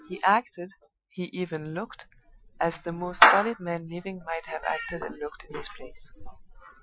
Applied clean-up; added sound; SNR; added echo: classical method Wiener filter.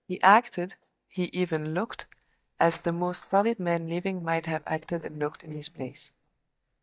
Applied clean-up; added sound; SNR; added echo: neural mask model DeepFilterNet 3.